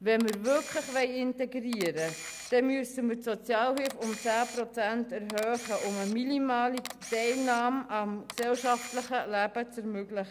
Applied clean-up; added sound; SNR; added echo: none; Camera; 15 dB; none.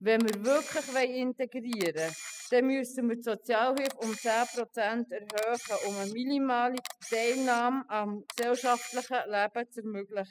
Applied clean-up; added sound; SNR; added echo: classical method spectral subtraction.